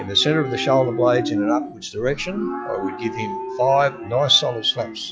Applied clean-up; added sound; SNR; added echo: classical method log-MMSE.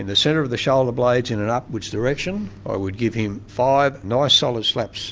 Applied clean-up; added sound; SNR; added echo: none; none; none; none.